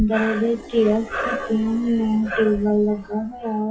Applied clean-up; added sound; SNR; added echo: classical method WPE with log-MMSE.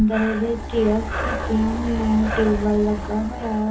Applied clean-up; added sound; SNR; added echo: none; Breathing; 6 dB; reverberation time 0.4 s.